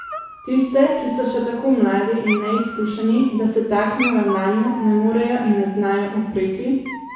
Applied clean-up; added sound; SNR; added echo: none; Dog; 13 dB; reverberation time 1.0 s.